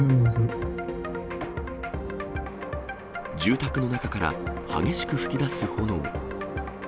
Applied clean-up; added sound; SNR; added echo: none; none; none; none.